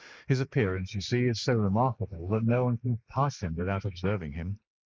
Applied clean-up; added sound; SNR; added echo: neural mask model Resemble Enhance denoiser.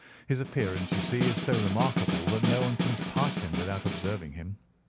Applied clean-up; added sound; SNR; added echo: none; Snare drum; 0 dB; none.